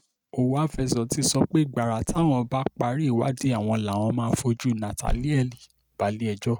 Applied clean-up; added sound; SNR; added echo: neural mask model RNNoise.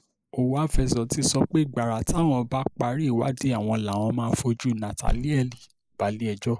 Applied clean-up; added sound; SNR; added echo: neural mask model Resemble Enhance denoiser.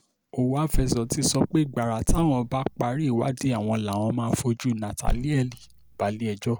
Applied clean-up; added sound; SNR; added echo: none; Bass drum; 4 dB; none.